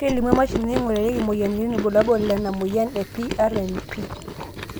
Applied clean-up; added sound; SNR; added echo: none; Chewing, mastication; 8 dB; none.